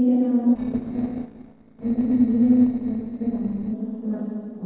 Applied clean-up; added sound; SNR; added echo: neural separator model SepFormer DNS4.